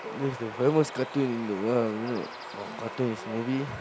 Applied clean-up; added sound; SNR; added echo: none; Bird vocalization, bird call, bird song; 11 dB; none.